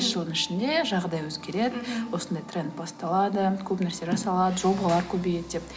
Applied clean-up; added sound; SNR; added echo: none; none; none; none.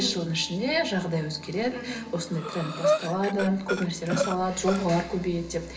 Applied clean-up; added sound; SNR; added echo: none; Breathing; 3 dB; reverberation time 0.6 s.